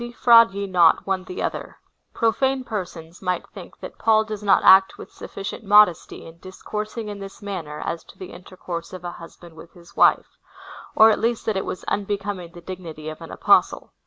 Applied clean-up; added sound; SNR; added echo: none; none; none; none.